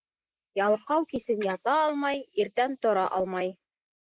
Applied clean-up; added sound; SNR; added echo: neural mask model Resemble Enhance denoiser.